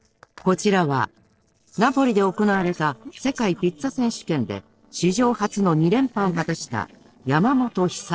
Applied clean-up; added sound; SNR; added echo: neural separator model SepFormer DNS4.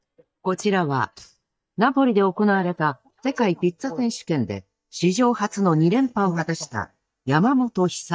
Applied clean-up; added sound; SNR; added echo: neural mask model DeepFilterNet 3.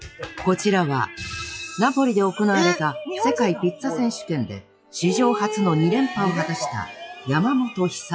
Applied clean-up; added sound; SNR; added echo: classical method log-MMSE.